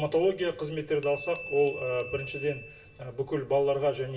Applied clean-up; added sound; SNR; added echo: none; Glass / Bell; 15 dB; reverberation time 0.1 s.